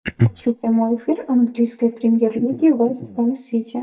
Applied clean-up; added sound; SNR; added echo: neural mask model DeepFilterNet 3.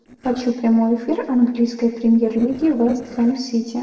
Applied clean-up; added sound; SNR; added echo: neural separator model SepFormer DNS4.